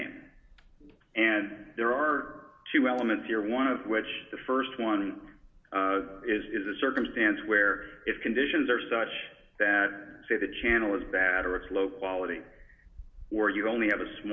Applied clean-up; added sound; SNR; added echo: none; none; none; none.